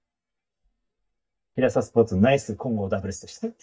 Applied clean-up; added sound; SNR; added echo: neural mask model DeepFilterNet 3.